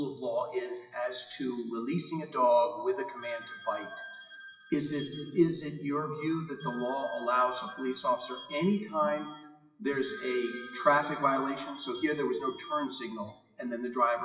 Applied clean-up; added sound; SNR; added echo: classical method WPE with log-MMSE.